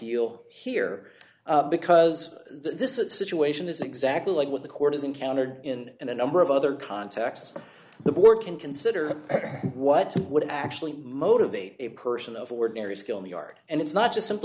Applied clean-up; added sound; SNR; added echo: none; none; none; none.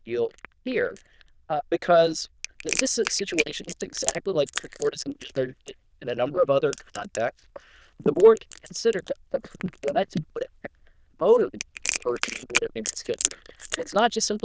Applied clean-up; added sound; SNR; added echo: neural diffusion model UNIVERSE++.